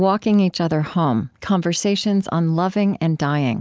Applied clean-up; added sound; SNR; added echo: none; none; none; none.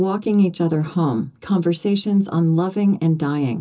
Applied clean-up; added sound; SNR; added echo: none; none; none; reverberation time 0.2 s.